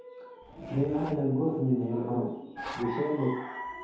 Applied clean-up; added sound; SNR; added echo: none; Zipper (clothing); 19 dB; reverberation time 0.8 s.